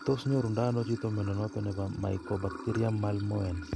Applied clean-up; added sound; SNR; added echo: none; Sink (filling or washing) / Water; 13 dB; none.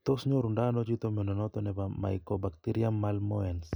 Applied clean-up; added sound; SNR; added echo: none; none; none; none.